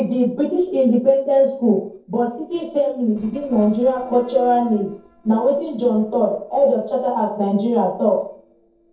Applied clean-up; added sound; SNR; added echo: neural separator model SepFormer DNS4.